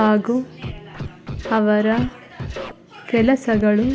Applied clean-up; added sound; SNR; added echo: none; Scratching (performance technique); 12 dB; none.